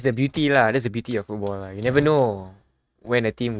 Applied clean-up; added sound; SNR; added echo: neural mask model RNNoise.